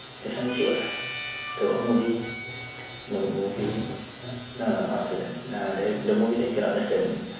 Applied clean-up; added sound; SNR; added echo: none; Harmonica; 10 dB; reverberation time 1.1 s.